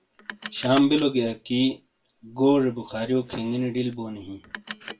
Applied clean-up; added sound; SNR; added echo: none; Car; 18 dB; reverberation time 0.2 s.